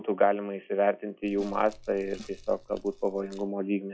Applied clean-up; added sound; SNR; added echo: classical method log-MMSE.